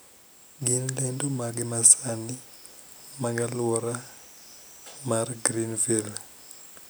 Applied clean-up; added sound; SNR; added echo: none; none; none; none.